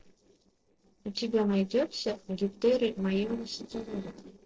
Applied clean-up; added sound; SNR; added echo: neural separator model SepFormer DNS4.